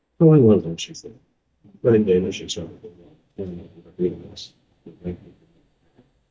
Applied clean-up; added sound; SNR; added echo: neural mask model DeepFilterNet 3.